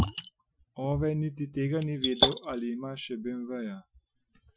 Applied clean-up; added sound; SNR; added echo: classical method Wiener filter.